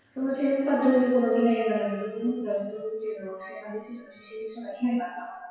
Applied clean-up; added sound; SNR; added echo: classical method WPE with log-MMSE.